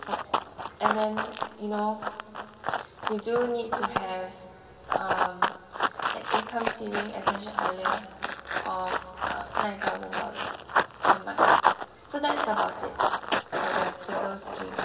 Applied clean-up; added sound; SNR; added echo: none; Run; -4 dB; reverberation time 2.2 s.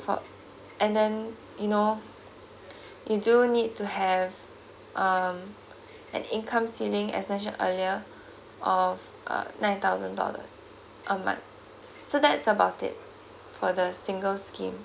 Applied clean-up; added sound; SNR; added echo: none; none; none; none.